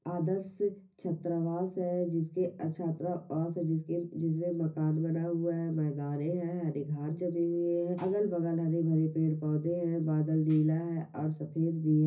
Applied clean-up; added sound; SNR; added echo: none; Tambourine; 20 dB; reverberation time 0.4 s.